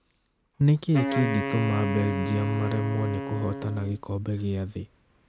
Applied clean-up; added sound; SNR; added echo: none; Wind instrument, woodwind instrument; 5 dB; none.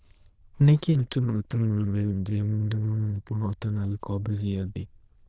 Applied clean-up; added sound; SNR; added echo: neural diffusion model UNIVERSE++.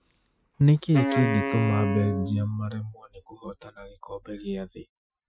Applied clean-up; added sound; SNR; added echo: classical method Wiener filter.